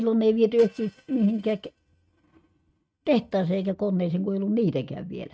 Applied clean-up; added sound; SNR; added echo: neural mask model RNNoise.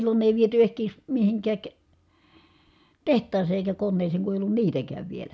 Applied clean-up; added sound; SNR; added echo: none; none; none; none.